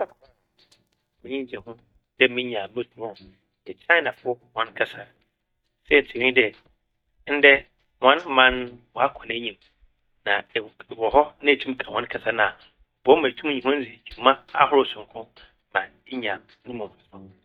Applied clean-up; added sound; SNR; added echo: neural mask model DeepFilterNet 3.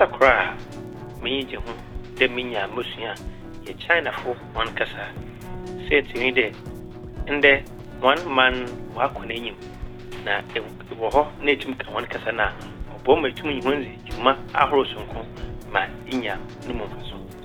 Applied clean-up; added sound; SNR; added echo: none; Keyboard (musical) + Crackle; 11 dB; none.